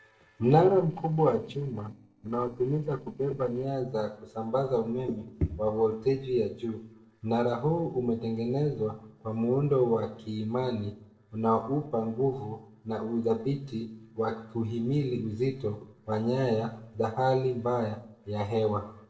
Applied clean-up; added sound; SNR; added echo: neural separator model SepFormer DNS4.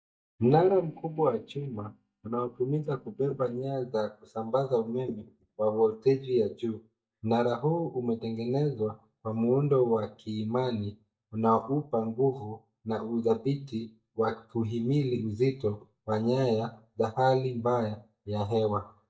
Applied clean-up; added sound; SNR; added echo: neural mask model DeepFilterNet 3.